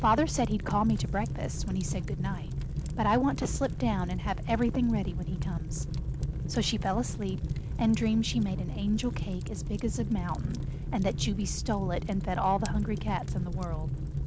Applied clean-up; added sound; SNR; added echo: none; Fire; 2 dB; none.